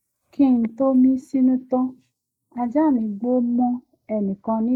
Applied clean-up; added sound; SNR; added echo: neural mask model Resemble Enhance denoiser.